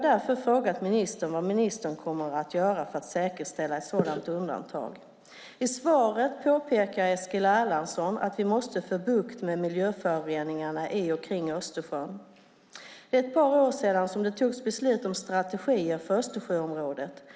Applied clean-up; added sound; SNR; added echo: none; none; none; none.